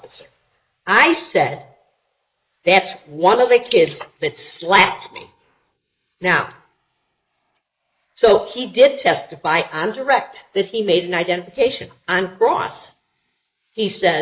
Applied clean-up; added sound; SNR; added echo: neural mask model Resemble Enhance denoiser.